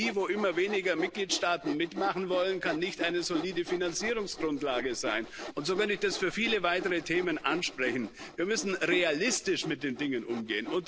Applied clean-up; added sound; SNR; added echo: none; Sawing; 11 dB; none.